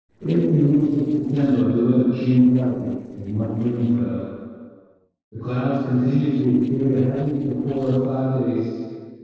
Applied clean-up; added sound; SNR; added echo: neural separator model SepFormer DNS4.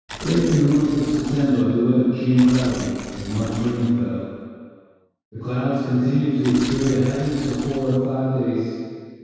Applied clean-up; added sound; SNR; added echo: none; Tearing; 15 dB; reverberation time 2.0 s.